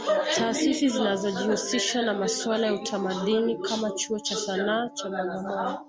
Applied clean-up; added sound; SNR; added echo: none; Wind instrument, woodwind instrument; 17 dB; none.